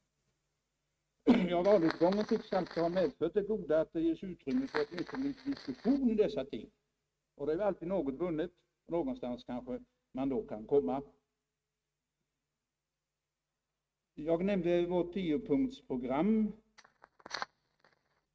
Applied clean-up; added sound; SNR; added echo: neural mask model RNNoise.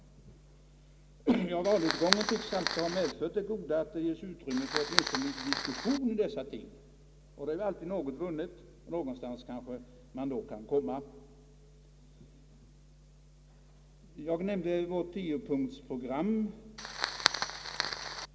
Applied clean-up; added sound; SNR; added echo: none; Fire; -1 dB; none.